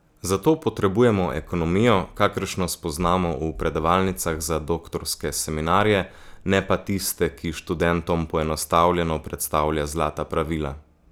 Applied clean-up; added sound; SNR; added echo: none; none; none; none.